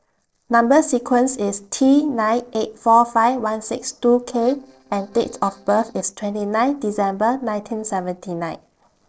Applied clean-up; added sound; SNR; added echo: neural separator model SepFormer DNS4.